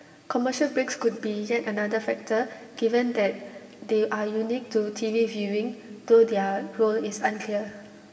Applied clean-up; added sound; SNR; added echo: none; none; none; reverberation time 1.6 s.